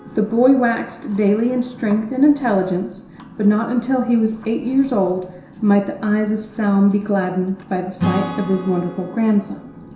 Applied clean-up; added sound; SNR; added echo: none; Acoustic guitar / Strum; 15 dB; reverberation time 0.7 s.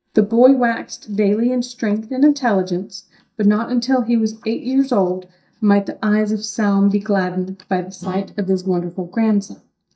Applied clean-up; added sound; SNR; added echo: neural mask model DeepFilterNet 3.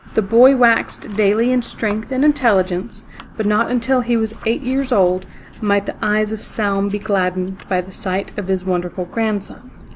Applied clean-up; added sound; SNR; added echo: none; none; none; none.